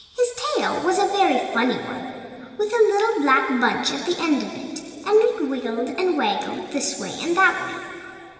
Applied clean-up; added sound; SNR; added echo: none; none; none; reverberation time 2.8 s.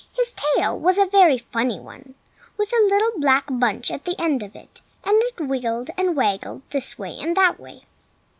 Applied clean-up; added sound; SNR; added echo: none; none; none; none.